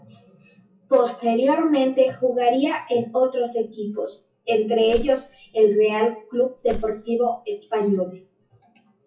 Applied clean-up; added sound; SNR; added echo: classical method WPE with log-MMSE.